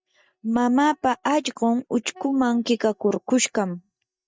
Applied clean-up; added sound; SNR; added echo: neural mask model DeepFilterNet 3.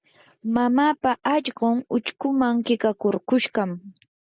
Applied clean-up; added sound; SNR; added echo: none; none; none; none.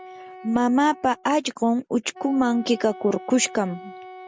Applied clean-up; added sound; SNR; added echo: none; Wind instrument, woodwind instrument; 18 dB; none.